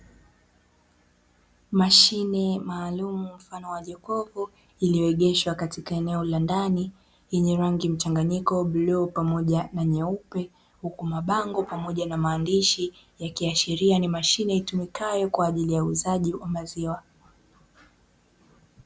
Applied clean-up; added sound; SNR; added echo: none; none; none; none.